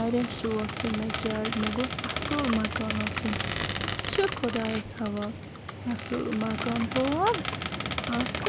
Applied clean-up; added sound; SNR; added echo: none; Livestock, farm animals, working animals + Squeak; 2 dB; none.